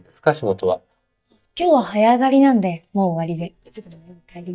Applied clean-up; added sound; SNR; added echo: neural mask model DeepFilterNet 3.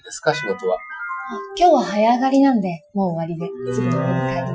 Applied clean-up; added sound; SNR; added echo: classical method Wiener filter.